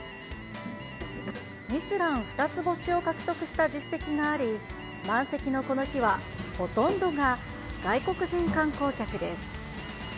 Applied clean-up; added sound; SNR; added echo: none; Alarm; 16 dB; none.